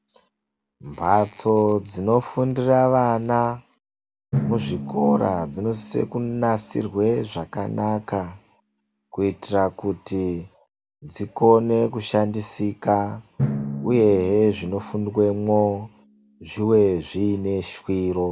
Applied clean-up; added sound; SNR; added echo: none; Drum; 14 dB; none.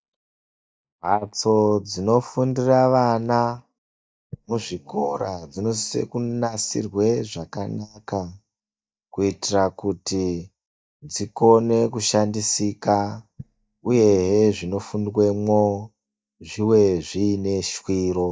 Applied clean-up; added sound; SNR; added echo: neural mask model DeepFilterNet 3.